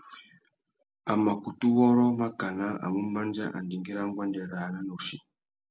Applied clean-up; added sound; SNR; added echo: none; none; none; none.